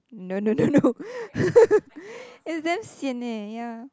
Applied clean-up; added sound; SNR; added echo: none; none; none; none.